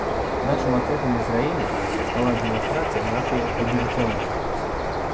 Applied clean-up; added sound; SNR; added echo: none; Bird; -3 dB; none.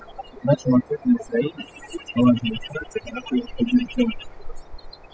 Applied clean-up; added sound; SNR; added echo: classical method spectral subtraction.